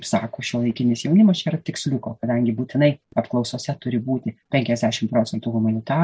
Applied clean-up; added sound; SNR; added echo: none; none; none; none.